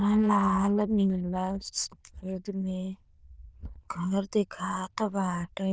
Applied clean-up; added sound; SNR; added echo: neural diffusion model UNIVERSE++.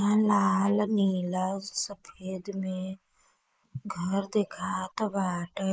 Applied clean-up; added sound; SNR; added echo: neural mask model Resemble Enhance denoiser.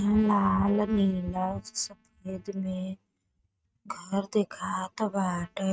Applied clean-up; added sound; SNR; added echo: neural mask model RNNoise.